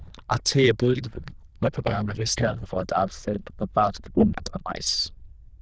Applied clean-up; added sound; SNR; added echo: neural diffusion model UNIVERSE++.